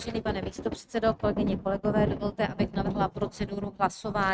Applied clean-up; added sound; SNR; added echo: neural mask model RNNoise.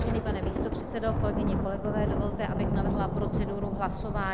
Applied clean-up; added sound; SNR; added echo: none; Thunder; -5 dB; none.